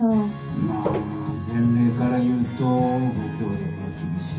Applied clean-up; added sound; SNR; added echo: none; Walk, footsteps; 4 dB; reverberation time 0.3 s.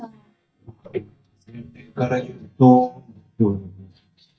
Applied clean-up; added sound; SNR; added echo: neural mask model DeepFilterNet 3.